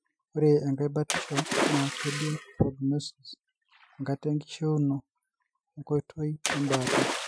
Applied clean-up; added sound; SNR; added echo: classical method Wiener filter.